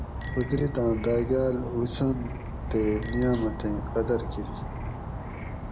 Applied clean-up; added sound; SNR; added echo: none; Bicycle bell + Insect / Frog; 3 dB; none.